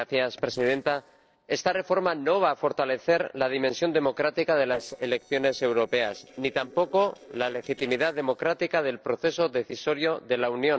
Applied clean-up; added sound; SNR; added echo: neural separator model SepFormer DNS4.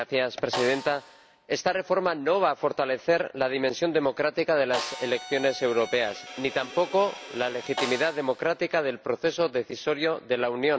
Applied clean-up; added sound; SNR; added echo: none; Snare drum + Bowed string instrument; 13 dB; none.